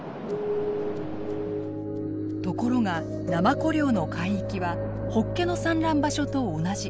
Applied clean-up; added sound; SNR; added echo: none; Thunder; 18 dB; none.